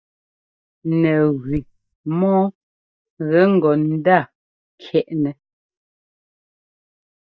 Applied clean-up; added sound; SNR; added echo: neural mask model DeepFilterNet 3.